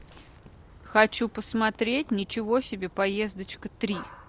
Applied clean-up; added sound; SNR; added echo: none; none; none; none.